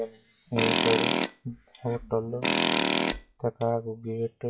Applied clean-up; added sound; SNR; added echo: classical method log-MMSE.